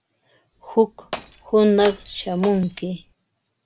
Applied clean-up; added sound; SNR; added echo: none; Glass; 13 dB; none.